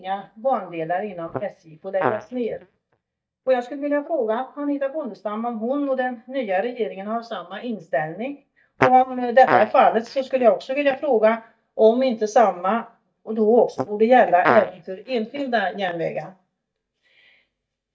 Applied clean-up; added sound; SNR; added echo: neural mask model DeepFilterNet 3.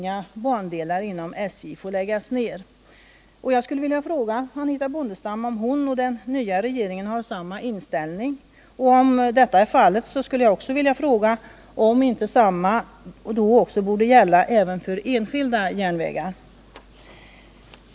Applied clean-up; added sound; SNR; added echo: none; none; none; none.